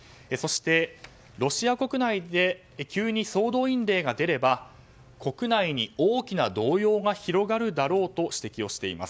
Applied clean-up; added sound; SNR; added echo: none; none; none; none.